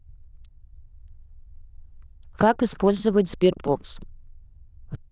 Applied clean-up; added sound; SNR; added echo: neural diffusion model UNIVERSE++.